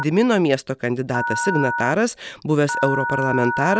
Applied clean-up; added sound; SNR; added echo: none; Telephone; 6 dB; none.